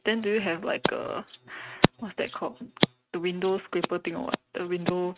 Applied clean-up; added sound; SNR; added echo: neural mask model RNNoise.